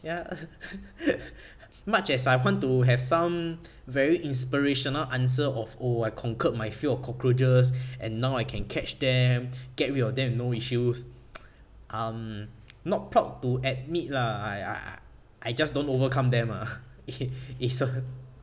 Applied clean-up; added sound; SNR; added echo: none; none; none; none.